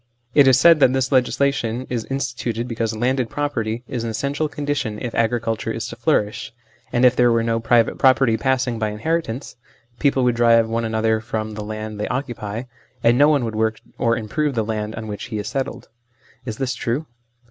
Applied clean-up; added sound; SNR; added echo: none; none; none; none.